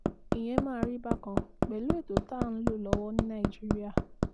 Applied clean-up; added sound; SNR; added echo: none; Hammer; -4 dB; none.